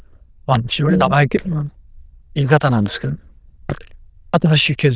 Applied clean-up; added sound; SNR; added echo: neural diffusion model UNIVERSE++.